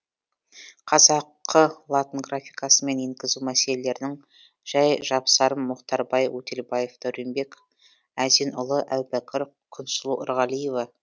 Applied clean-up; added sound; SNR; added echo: none; none; none; none.